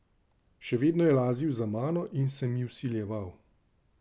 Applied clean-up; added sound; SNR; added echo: none; none; none; none.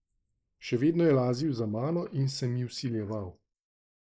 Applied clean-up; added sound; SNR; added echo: neural mask model Resemble Enhance denoiser.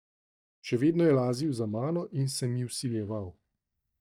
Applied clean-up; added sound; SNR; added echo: neural mask model DeepFilterNet 3.